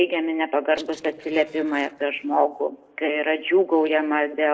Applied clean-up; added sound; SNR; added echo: neural separator model SepFormer DNS4.